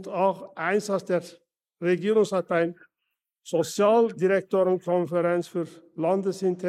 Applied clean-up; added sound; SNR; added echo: neural mask model Resemble Enhance denoiser.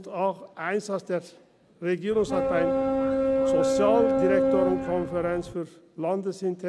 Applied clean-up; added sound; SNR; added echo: none; Boat, Water vehicle; -4 dB; none.